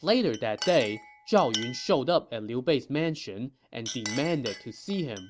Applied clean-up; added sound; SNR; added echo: none; Chink, clink; 14 dB; none.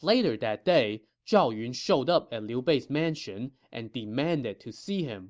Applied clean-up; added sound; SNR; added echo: none; none; none; none.